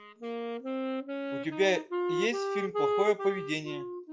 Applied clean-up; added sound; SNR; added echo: classical method log-MMSE.